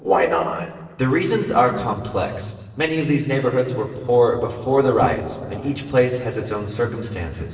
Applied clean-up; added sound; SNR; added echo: neural separator model SepFormer DNS4.